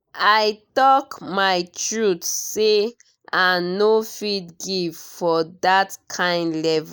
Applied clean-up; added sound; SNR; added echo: neural mask model Resemble Enhance denoiser.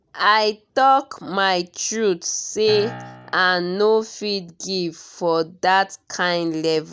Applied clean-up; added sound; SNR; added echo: none; Piano; 15 dB; none.